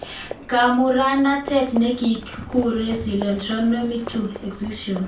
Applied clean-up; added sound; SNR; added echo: none; Livestock, farm animals, working animals; 15 dB; reverberation time 0.3 s.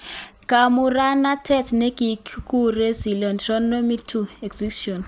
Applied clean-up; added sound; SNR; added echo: none; none; none; none.